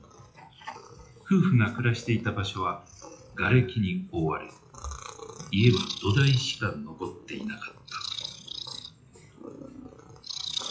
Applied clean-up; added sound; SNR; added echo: classical method WPE with log-MMSE.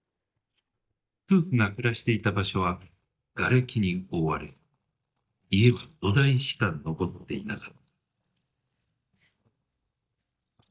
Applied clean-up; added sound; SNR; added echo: neural mask model DeepFilterNet 3.